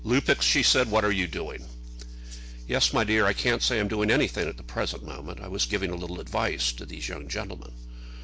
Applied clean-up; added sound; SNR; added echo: none; none; none; none.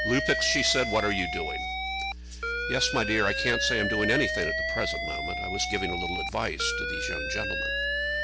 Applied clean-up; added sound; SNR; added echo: none; Alarm; 1 dB; none.